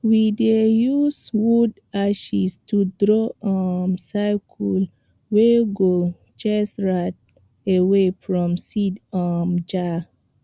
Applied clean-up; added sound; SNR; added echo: none; none; none; none.